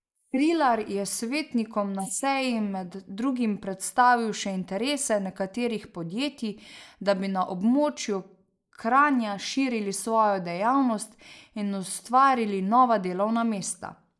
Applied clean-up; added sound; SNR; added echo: neural mask model Resemble Enhance denoiser.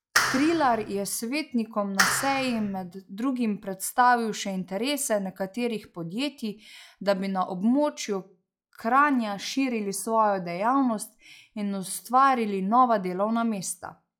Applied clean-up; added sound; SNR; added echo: classical method log-MMSE.